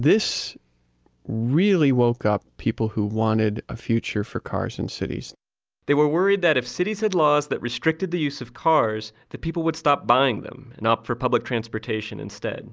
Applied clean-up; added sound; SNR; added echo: none; none; none; none.